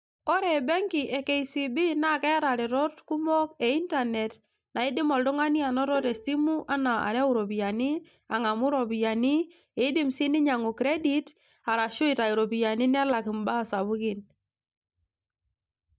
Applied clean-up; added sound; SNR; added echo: neural mask model DeepFilterNet 3.